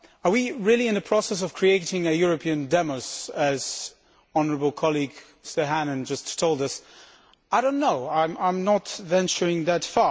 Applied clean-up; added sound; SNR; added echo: none; none; none; none.